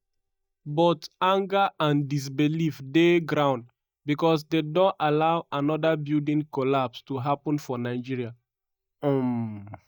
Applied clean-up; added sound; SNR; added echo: neural mask model DeepFilterNet 3.